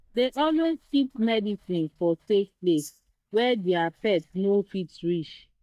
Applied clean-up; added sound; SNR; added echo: neural mask model DeepFilterNet 3.